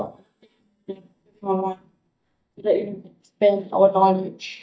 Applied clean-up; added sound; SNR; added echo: neural mask model DeepFilterNet 3.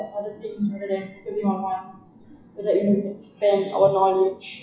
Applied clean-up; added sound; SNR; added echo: classical method WPE with log-MMSE.